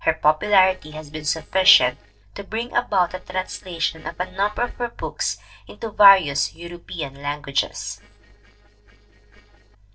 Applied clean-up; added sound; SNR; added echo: neural separator model SepFormer DNS4.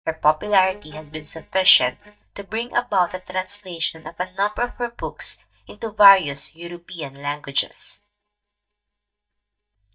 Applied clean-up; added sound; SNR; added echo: neural mask model DeepFilterNet 3.